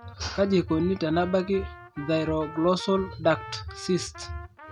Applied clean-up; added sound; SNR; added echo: none; Trumpet; 17 dB; none.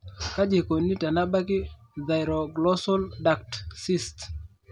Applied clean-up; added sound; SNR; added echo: none; none; none; none.